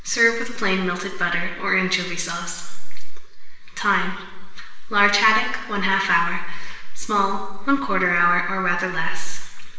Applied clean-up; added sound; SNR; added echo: none; none; none; reverberation time 1.0 s.